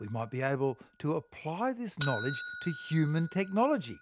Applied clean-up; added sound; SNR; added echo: none; Bell; 6 dB; none.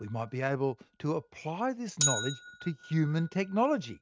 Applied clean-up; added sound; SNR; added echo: neural mask model RNNoise.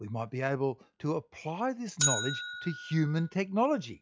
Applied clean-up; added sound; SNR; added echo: classical method log-MMSE.